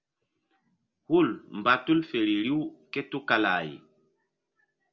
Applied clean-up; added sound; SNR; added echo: none; none; none; none.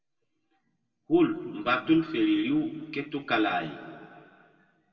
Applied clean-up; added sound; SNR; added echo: none; none; none; reverberation time 1.9 s.